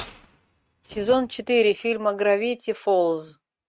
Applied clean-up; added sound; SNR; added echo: neural mask model RNNoise.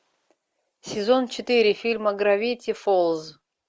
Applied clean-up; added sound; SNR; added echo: none; none; none; none.